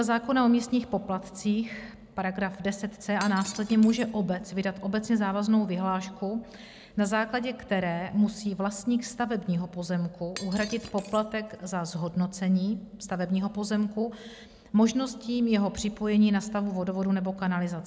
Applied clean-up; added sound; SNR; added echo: none; Shatter; 18 dB; none.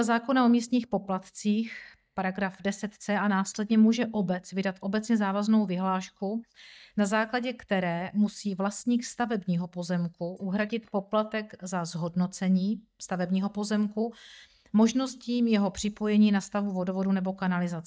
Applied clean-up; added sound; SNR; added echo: neural mask model DeepFilterNet 3.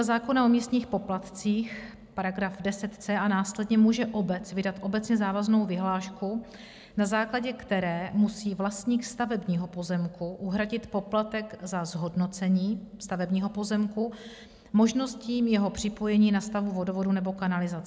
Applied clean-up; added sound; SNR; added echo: none; none; none; none.